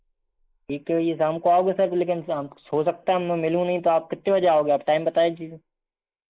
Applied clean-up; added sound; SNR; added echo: neural mask model Resemble Enhance denoiser.